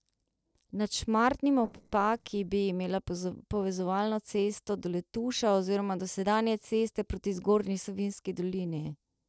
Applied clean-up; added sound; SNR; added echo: neural separator model SepFormer DNS4.